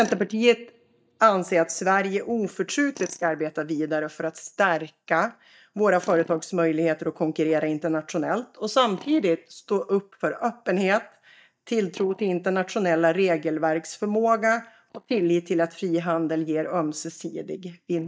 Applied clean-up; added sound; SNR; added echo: neural mask model DeepFilterNet 3.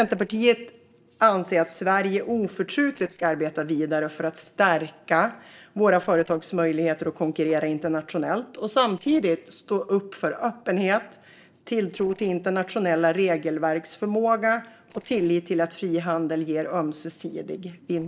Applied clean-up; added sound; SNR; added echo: neural separator model SepFormer DNS4.